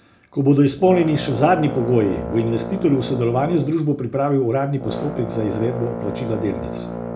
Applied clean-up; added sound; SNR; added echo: none; Brass instrument; 9 dB; reverberation time 0.3 s.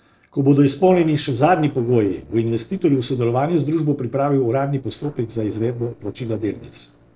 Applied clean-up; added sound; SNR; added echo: neural separator model SepFormer DNS4.